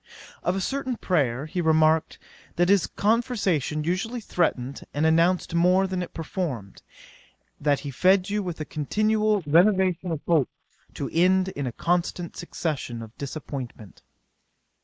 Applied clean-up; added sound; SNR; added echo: neural mask model Resemble Enhance denoiser.